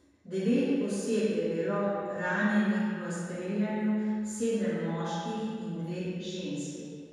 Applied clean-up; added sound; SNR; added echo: none; none; none; reverberation time 1.9 s.